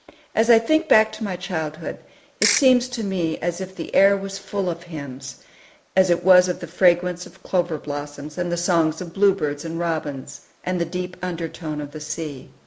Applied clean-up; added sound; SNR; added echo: neural mask model Resemble Enhance denoiser.